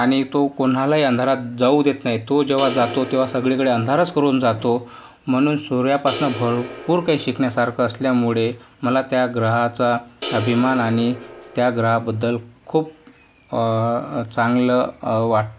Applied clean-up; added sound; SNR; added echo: none; Crash cymbal; 13 dB; none.